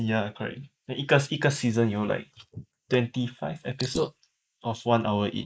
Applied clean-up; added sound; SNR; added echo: neural mask model Resemble Enhance denoiser.